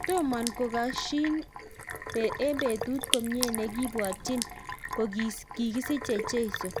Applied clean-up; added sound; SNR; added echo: none; Sink (filling or washing); 6 dB; none.